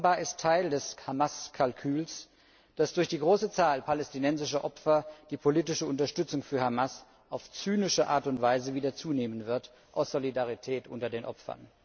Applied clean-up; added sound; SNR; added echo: none; none; none; none.